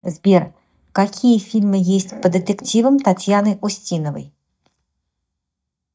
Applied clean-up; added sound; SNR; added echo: neural mask model DeepFilterNet 3.